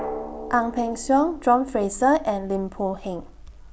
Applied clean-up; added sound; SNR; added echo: none; Drum; 15 dB; none.